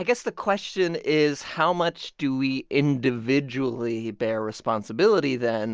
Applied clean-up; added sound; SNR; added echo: none; none; none; none.